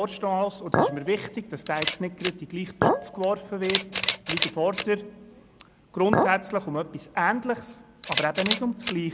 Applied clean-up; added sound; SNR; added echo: none; Camera + Chink, clink; 2 dB; none.